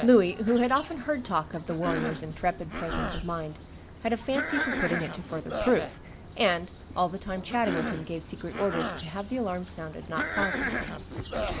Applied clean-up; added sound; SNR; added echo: none; Cough + Bird vocalization, bird call, bird song; 5 dB; none.